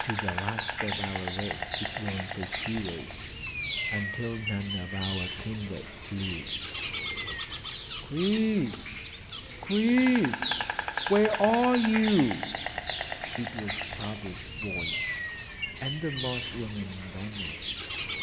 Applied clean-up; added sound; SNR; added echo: none; Insect; 2 dB; none.